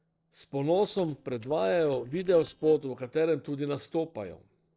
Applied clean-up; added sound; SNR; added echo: neural separator model SepFormer DNS4.